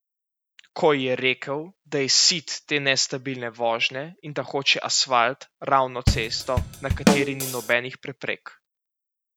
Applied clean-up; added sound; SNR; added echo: none; Drum kit; -2 dB; none.